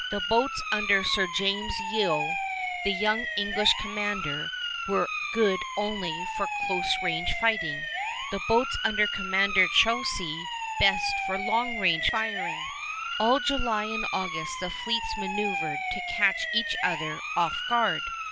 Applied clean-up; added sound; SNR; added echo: none; Siren; 3 dB; none.